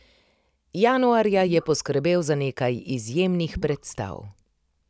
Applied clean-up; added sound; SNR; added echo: none; Gurgling / Liquid; 20 dB; none.